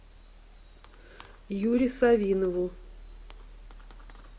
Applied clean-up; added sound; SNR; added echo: none; Fireworks; 17 dB; none.